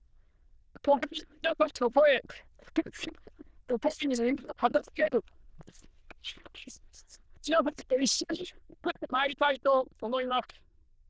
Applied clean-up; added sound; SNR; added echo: neural diffusion model UNIVERSE++.